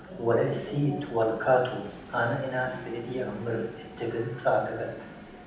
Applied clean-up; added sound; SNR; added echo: none; Train; 16 dB; reverberation time 0.8 s.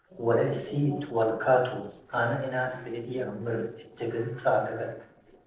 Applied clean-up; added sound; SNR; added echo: neural separator model SepFormer DNS4.